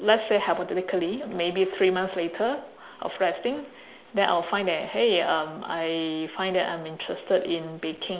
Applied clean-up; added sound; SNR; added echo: none; none; none; none.